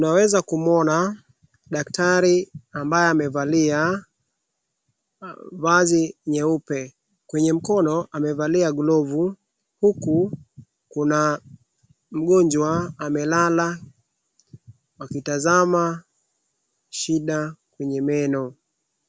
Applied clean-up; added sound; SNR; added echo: none; none; none; none.